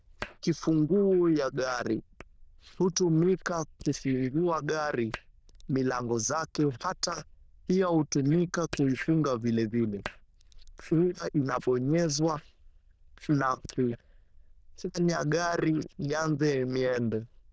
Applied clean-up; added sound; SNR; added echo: neural diffusion model UNIVERSE++.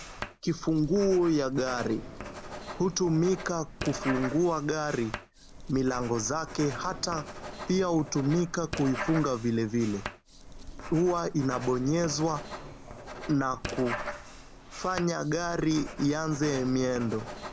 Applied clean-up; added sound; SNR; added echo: none; Writing; 11 dB; none.